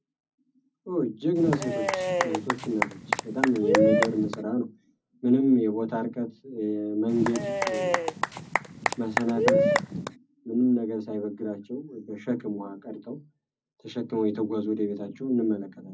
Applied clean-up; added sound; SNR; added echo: none; Applause / Cheering / Clapping; -2 dB; reverberation time 0.4 s.